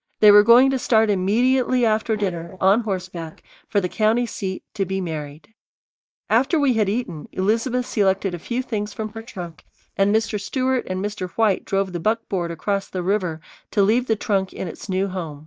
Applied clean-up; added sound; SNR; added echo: neural mask model DeepFilterNet 3.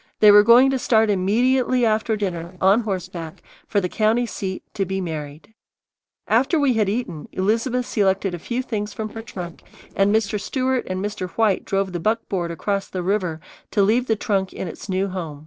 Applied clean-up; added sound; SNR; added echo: neural separator model SepFormer DNS4.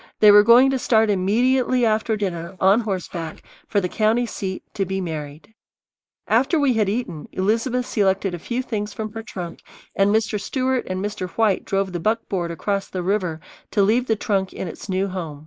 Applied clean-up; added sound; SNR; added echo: neural mask model Resemble Enhance denoiser.